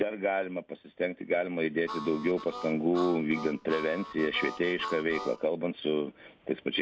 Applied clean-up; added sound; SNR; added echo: none; Harmonica; 11 dB; none.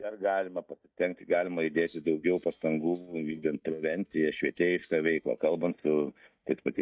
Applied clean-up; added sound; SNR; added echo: neural mask model DeepFilterNet 3.